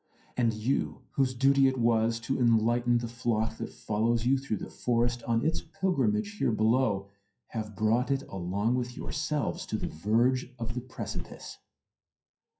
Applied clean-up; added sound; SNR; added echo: classical method WPE with log-MMSE.